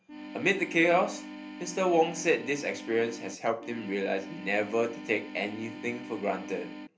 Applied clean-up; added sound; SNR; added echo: none; Organ; 12 dB; reverberation time 0.3 s.